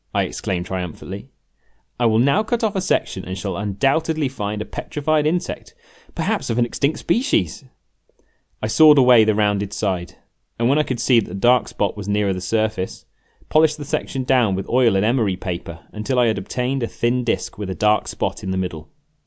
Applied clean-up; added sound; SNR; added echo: none; none; none; none.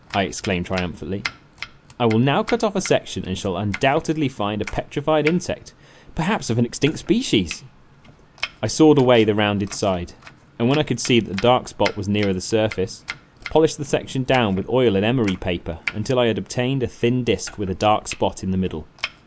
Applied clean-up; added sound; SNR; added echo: none; Domestic sounds, home sounds; 17 dB; none.